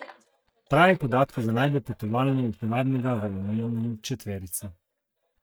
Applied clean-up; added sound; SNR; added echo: neural mask model DeepFilterNet 3.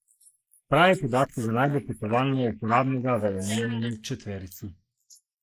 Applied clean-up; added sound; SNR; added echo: neural mask model Resemble Enhance denoiser.